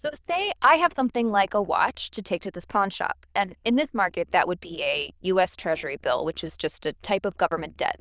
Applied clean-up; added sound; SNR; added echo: neural diffusion model UNIVERSE++.